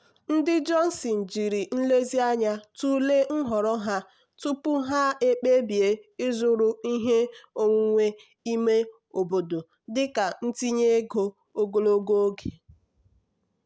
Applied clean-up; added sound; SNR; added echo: none; none; none; none.